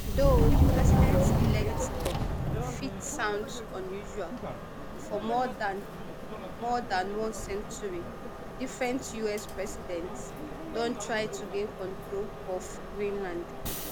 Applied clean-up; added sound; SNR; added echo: none; Subway, metro, underground; -5 dB; none.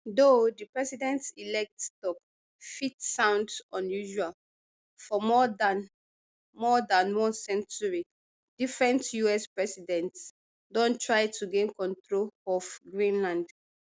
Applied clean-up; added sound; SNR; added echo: none; none; none; none.